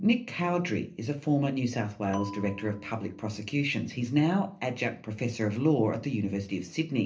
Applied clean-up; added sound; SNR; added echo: none; Bell; 17 dB; reverberation time 0.3 s.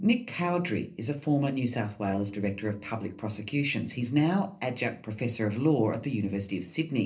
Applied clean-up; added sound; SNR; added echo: neural separator model SepFormer DNS4.